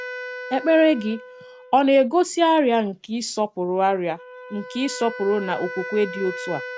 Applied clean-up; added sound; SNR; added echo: none; Wind instrument, woodwind instrument; 14 dB; none.